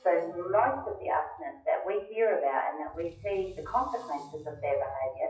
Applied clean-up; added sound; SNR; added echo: classical method WPE with log-MMSE.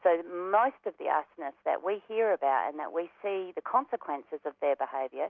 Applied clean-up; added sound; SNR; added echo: none; none; none; none.